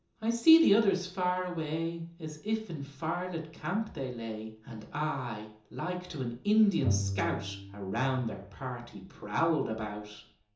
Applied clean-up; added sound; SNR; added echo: none; Bowed string instrument; 7 dB; reverberation time 0.6 s.